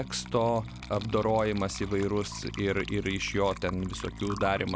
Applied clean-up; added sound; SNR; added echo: none; Water / Liquid + Bass guitar; 11 dB; none.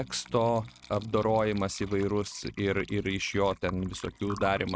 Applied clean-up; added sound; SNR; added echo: neural mask model RNNoise.